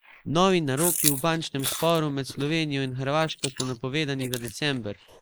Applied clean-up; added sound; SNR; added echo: neural mask model Resemble Enhance denoiser.